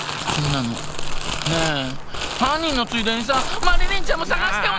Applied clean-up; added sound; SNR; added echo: none; Crumpling, crinkling; -1 dB; none.